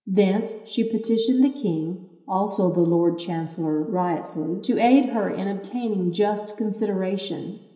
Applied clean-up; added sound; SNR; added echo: none; none; none; reverberation time 0.9 s.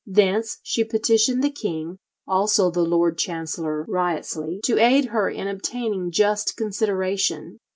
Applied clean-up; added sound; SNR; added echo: none; none; none; none.